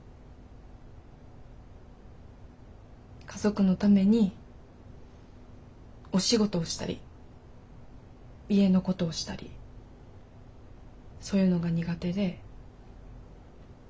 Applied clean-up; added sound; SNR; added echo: none; none; none; none.